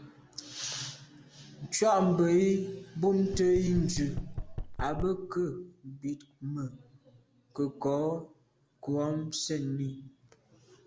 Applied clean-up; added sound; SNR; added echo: none; Knock; 6 dB; none.